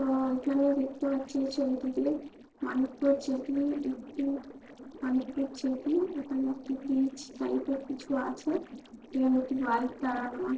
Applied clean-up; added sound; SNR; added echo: neural separator model SepFormer DNS4.